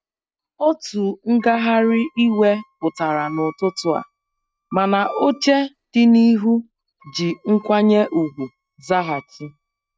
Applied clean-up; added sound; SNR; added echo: neural mask model RNNoise.